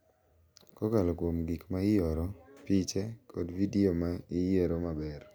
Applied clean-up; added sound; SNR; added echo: none; none; none; none.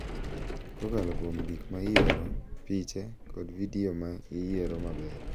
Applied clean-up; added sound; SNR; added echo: none; Sliding door; -1 dB; none.